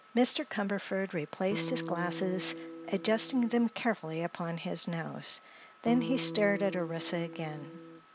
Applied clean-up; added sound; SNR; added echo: none; Electric guitar; 9 dB; none.